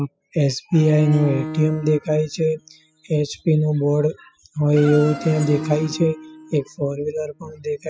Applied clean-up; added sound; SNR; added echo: classical method spectral subtraction.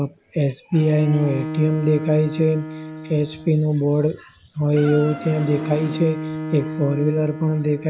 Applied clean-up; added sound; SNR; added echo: none; Bowed string instrument + Insect; 10 dB; none.